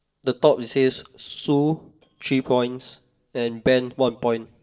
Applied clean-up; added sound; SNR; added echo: neural separator model SepFormer DNS4.